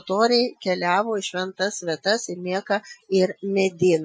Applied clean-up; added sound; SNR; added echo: classical method Wiener filter.